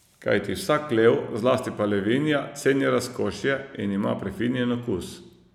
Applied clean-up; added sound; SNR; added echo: none; none; none; none.